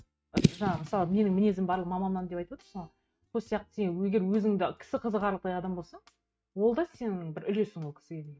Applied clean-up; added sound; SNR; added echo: neural mask model RNNoise.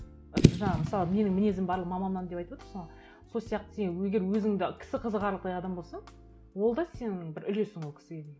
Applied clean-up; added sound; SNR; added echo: none; Fireworks / Boom; 0 dB; none.